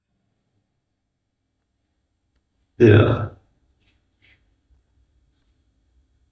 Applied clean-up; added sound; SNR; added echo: neural mask model DeepFilterNet 3.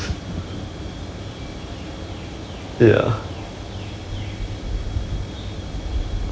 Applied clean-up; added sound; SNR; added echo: none; none; none; none.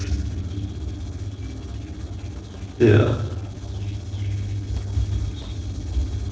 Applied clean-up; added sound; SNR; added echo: neural separator model SepFormer DNS4.